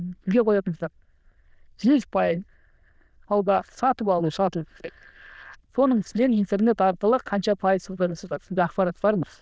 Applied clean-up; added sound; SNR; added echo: neural diffusion model UNIVERSE++.